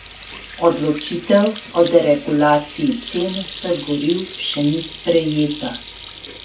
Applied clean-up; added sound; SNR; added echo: none; Sink (filling or washing) / Hands; 15 dB; none.